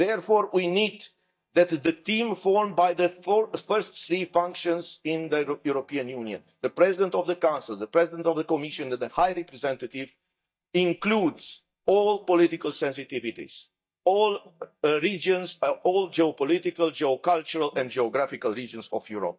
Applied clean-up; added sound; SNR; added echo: neural mask model DeepFilterNet 3.